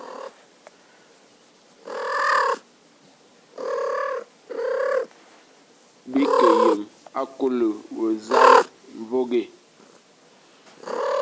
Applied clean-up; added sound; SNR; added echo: none; Cat; -5 dB; none.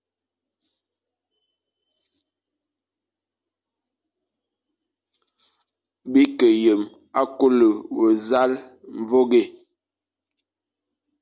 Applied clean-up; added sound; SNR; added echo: none; none; none; none.